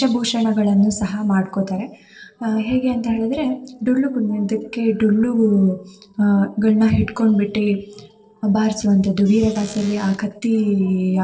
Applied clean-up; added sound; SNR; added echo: neural separator model SepFormer DNS4.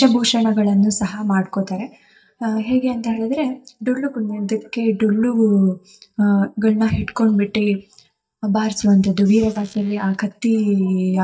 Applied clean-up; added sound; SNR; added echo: neural mask model DeepFilterNet 3.